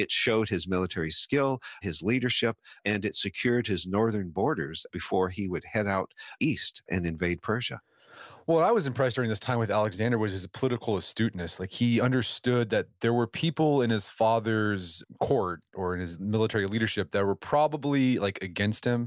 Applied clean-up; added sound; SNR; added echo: none; none; none; none.